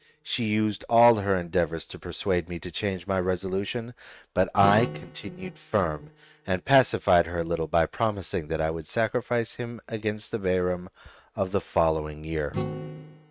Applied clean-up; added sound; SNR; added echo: neural mask model RNNoise.